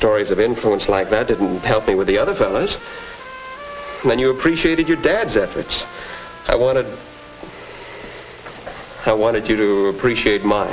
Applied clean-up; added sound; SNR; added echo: none; Trumpet; 19 dB; none.